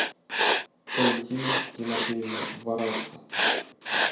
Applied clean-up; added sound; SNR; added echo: none; Writing; -4 dB; reverberation time 0.7 s.